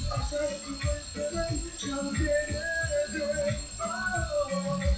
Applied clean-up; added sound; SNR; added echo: classical method WPE with log-MMSE.